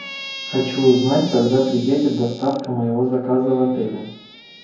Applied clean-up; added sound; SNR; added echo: none; Squeak; 16 dB; reverberation time 0.9 s.